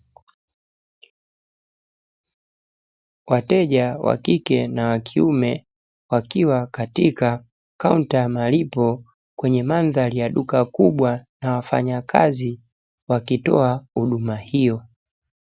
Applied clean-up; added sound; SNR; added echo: none; none; none; none.